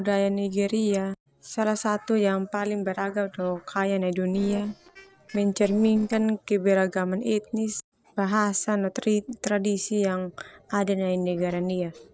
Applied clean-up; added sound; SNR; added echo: neural separator model SepFormer DNS4.